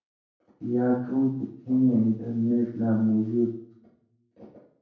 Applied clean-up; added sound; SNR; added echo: none; none; none; reverberation time 0.6 s.